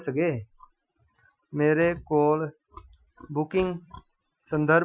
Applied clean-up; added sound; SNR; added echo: classical method Wiener filter.